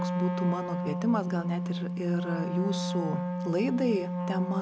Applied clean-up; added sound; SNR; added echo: none; Wind instrument, woodwind instrument; 1 dB; none.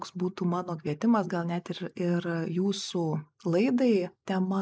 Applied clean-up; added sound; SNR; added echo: neural mask model Resemble Enhance denoiser.